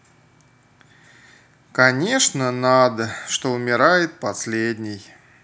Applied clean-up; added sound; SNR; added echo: none; none; none; none.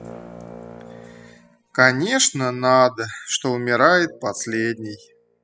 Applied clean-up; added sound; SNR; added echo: classical method spectral subtraction.